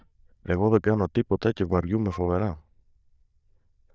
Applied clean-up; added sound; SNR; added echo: neural diffusion model UNIVERSE++.